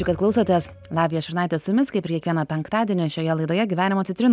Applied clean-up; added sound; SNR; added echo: none; none; none; none.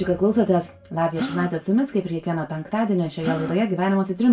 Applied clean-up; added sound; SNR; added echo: none; Gasp; 13 dB; reverberation time 0.2 s.